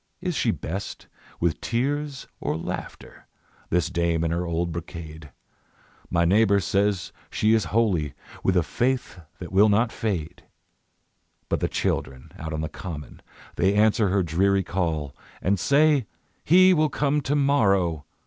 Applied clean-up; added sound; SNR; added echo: none; none; none; none.